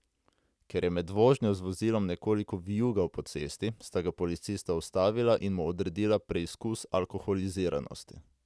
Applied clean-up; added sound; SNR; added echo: none; none; none; none.